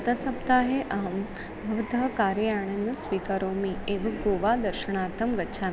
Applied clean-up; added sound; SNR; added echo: none; Wind; 14 dB; none.